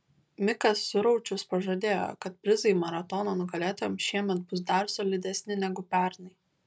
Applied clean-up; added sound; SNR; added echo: none; none; none; none.